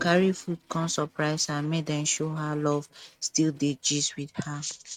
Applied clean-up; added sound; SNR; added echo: neural mask model RNNoise.